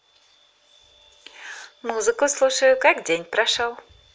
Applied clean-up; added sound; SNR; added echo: none; none; none; none.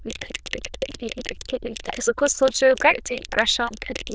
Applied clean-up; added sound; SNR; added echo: neural diffusion model UNIVERSE++.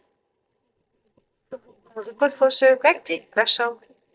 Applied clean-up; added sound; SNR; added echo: neural mask model DeepFilterNet 3.